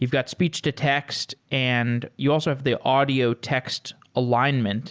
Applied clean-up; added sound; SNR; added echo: none; none; none; none.